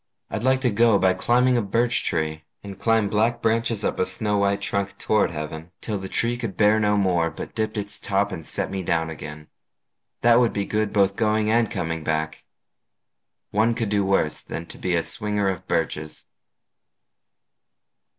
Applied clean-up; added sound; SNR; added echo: none; none; none; none.